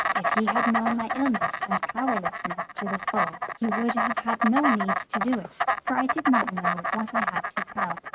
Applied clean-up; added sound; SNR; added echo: neural mask model RNNoise.